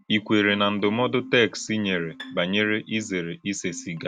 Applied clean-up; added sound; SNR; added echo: none; Marimba, xylophone + Bowed string instrument; 18 dB; none.